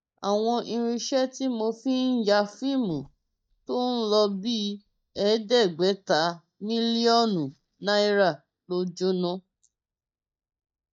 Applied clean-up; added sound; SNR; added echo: neural mask model DeepFilterNet 3.